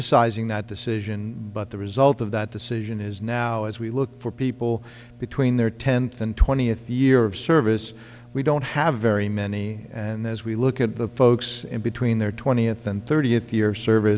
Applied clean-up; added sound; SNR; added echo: none; none; none; none.